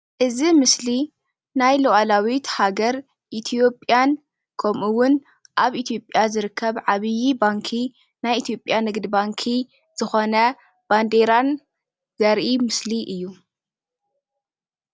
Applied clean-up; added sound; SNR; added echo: none; none; none; none.